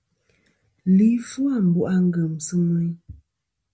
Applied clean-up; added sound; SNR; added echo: none; none; none; none.